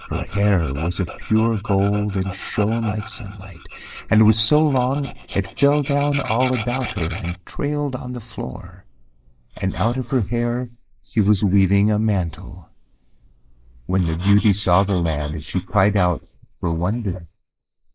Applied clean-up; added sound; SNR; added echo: neural mask model Resemble Enhance denoiser.